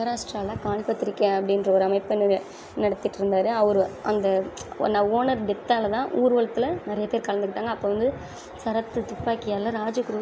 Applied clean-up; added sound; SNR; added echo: none; none; none; none.